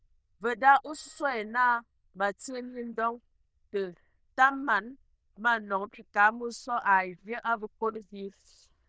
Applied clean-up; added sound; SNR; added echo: neural diffusion model UNIVERSE++.